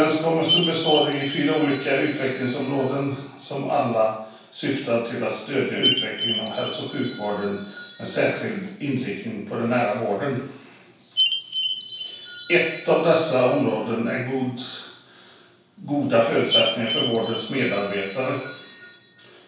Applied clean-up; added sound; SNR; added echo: none; Chime; 7 dB; reverberation time 0.7 s.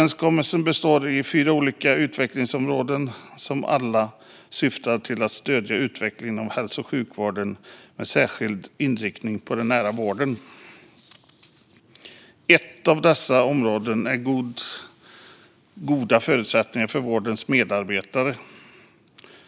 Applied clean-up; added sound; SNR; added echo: none; none; none; none.